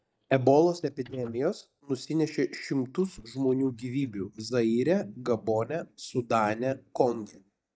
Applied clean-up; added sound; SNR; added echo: neural mask model DeepFilterNet 3.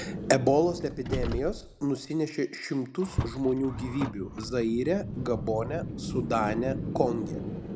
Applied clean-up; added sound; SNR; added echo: none; Car; 6 dB; none.